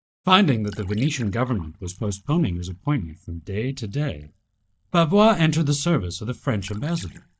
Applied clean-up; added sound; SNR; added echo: neural mask model DeepFilterNet 3.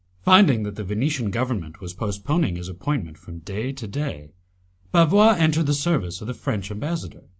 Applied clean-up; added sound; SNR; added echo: none; none; none; none.